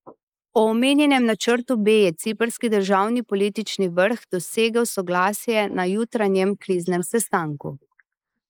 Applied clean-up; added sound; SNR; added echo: neural mask model Resemble Enhance denoiser.